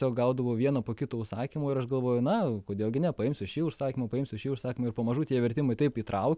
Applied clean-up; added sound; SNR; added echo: none; none; none; none.